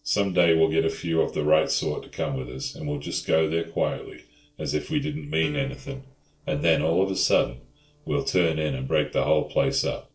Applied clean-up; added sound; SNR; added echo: neural separator model SepFormer DNS4.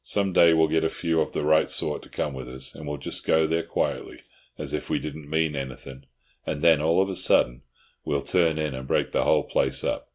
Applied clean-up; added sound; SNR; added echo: none; none; none; none.